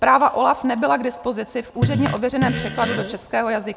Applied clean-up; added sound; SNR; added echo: none; Fart; 4 dB; none.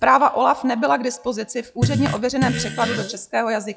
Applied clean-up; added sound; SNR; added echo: classical method log-MMSE.